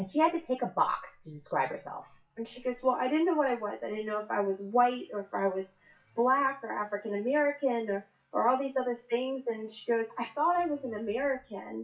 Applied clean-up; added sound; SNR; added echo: classical method WPE with log-MMSE.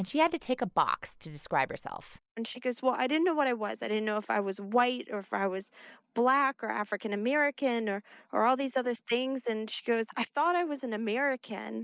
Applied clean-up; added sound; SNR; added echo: none; none; none; none.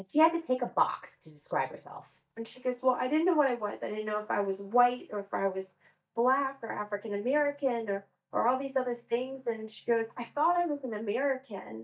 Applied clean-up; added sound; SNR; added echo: neural mask model DeepFilterNet 3.